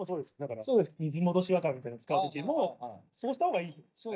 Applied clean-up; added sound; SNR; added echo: neural mask model DeepFilterNet 3.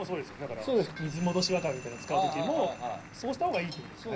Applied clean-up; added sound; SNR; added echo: none; Applause; 19 dB; reverberation time 0.4 s.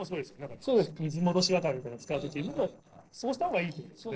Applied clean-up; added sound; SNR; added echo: neural separator model SepFormer DNS4.